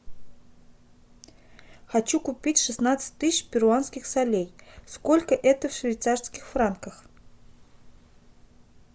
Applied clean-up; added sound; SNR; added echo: none; none; none; none.